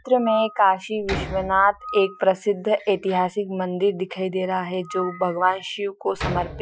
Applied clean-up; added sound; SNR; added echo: classical method Wiener filter.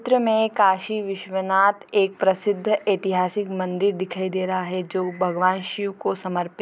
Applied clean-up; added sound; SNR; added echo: none; none; none; none.